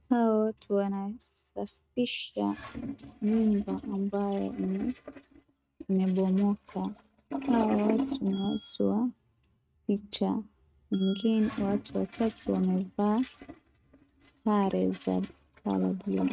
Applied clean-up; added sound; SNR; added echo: neural mask model RNNoise.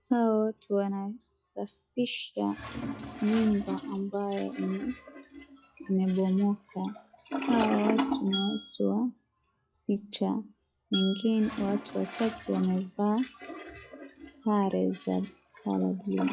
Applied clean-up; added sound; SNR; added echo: classical method log-MMSE.